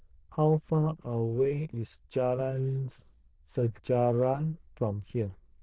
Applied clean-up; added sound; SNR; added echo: neural diffusion model UNIVERSE++.